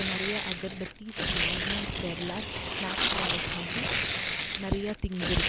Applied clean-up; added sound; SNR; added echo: none; Tearing; -4 dB; none.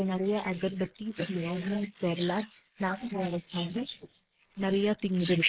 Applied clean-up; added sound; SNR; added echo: neural mask model Resemble Enhance denoiser.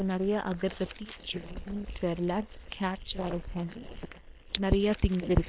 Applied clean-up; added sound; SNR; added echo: neural separator model SepFormer WHAM!.